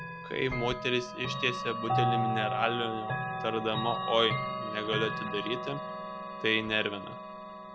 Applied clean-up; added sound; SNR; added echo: none; Chime / Clock; 2 dB; none.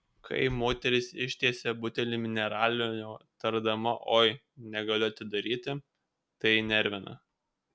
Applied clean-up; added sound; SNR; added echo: none; none; none; none.